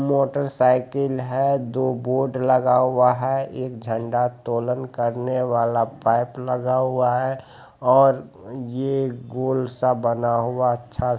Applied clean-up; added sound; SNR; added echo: none; none; none; none.